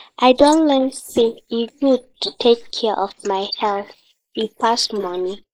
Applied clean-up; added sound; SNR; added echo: neural mask model Resemble Enhance denoiser.